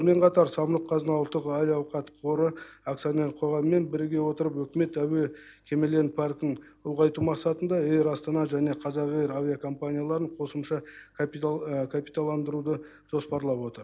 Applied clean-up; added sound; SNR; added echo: none; none; none; none.